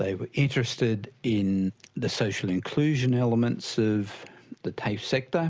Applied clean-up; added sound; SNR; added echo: none; none; none; none.